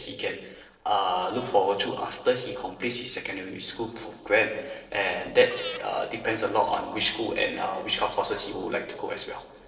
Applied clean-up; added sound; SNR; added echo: neural separator model SepFormer DNS4.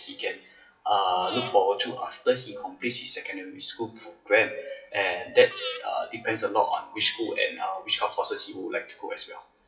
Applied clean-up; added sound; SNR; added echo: classical method WPE with log-MMSE.